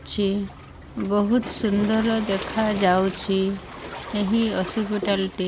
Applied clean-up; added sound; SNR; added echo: none; Waves, surf; 13 dB; none.